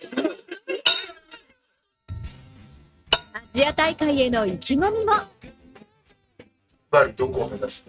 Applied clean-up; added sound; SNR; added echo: neural mask model RNNoise.